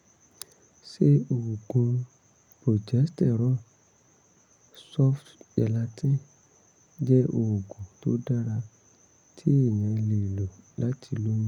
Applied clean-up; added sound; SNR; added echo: none; none; none; none.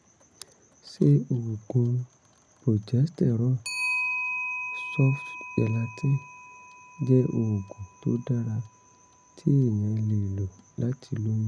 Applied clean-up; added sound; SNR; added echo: none; Clock; 11 dB; none.